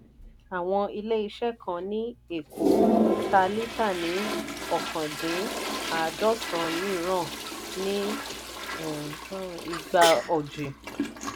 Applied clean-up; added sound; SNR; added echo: none; Toilet flush; 3 dB; none.